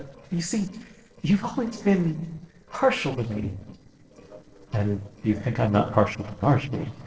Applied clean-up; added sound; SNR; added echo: neural separator model SepFormer DNS4.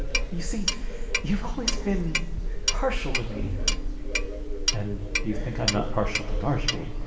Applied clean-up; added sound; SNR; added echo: none; Clock; -5 dB; reverberation time 2.1 s.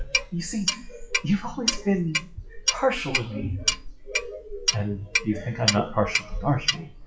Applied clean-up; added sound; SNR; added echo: classical method WPE with log-MMSE.